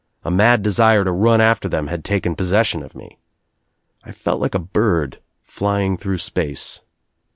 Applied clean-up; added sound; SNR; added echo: none; none; none; none.